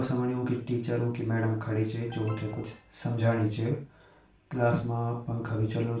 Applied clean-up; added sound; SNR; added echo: none; Alarm; 20 dB; reverberation time 0.3 s.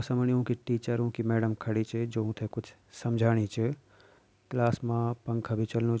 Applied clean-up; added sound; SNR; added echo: none; none; none; none.